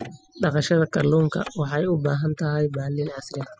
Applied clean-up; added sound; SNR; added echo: classical method spectral subtraction.